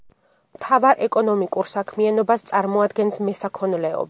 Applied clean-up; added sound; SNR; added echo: none; none; none; none.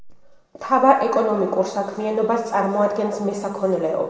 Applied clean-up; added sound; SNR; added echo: none; none; none; reverberation time 1.9 s.